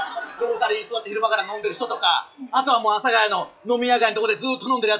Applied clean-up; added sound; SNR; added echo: classical method WPE with log-MMSE.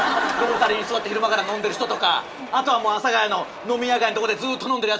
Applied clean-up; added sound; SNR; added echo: none; Mechanisms; 15 dB; reverberation time 1.9 s.